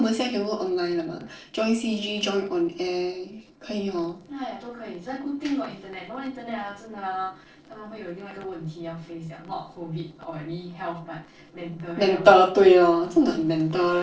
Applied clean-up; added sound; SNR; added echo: neural separator model SepFormer DNS4.